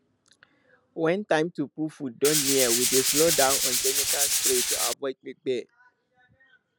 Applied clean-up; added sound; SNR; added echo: none; Tools; -4 dB; none.